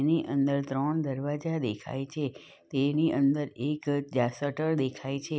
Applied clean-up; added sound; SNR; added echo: none; none; none; none.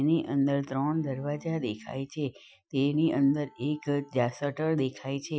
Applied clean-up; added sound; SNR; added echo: classical method Wiener filter.